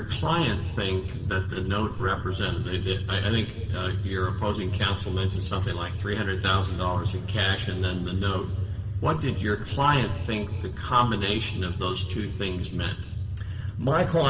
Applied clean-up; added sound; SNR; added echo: none; none; none; reverberation time 1.4 s.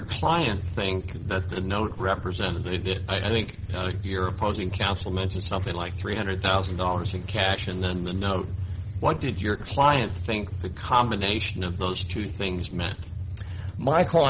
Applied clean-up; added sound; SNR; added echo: none; none; none; none.